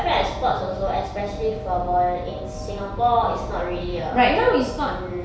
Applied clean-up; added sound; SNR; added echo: none; Telephone; 17 dB; none.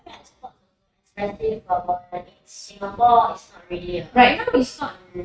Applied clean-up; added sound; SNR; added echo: neural mask model RNNoise.